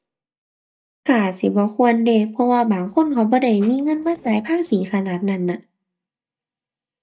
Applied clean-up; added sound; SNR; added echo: neural mask model DeepFilterNet 3.